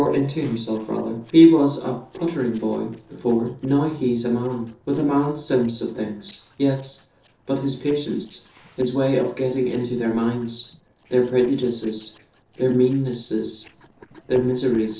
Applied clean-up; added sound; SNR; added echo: neural separator model SepFormer DNS4.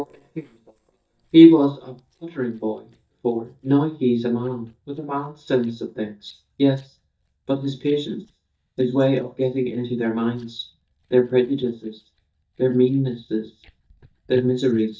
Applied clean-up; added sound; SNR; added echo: neural mask model DeepFilterNet 3.